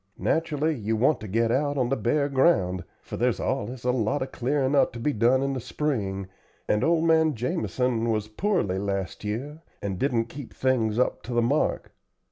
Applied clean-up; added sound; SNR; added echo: none; none; none; none.